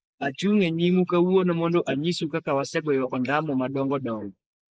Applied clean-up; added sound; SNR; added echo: neural mask model Resemble Enhance denoiser.